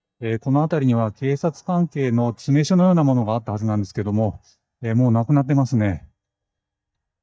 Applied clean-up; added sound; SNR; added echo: neural mask model DeepFilterNet 3.